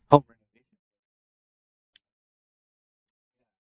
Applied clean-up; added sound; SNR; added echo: neural mask model DeepFilterNet 3.